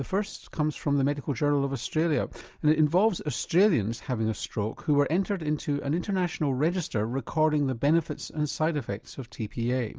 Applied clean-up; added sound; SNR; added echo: none; none; none; none.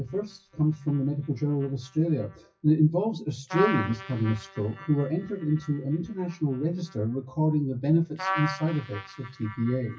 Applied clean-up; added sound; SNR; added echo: classical method WPE with log-MMSE.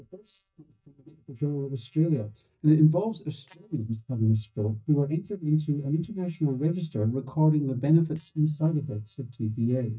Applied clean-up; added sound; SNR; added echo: neural mask model DeepFilterNet 3.